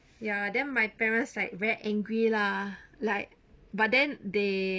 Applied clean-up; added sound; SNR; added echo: none; none; none; none.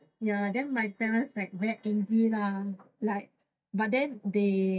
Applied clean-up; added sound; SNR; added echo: neural mask model DeepFilterNet 3.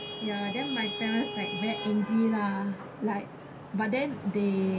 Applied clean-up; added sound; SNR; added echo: none; Traffic noise, roadway noise / Vehicle horn, car horn, honking; 8 dB; reverberation time 0.3 s.